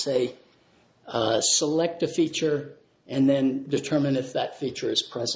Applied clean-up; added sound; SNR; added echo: none; none; none; none.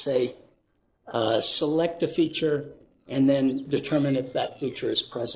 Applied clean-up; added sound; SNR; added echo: neural separator model SepFormer DNS4.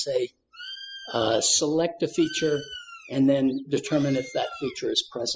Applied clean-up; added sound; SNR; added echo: classical method spectral subtraction.